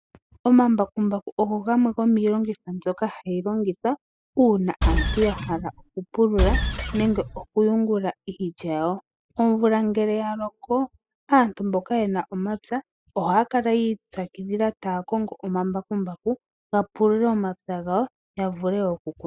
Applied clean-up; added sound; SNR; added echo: classical method spectral subtraction.